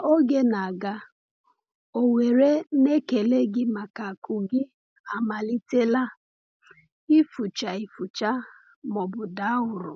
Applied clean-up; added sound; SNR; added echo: none; none; none; none.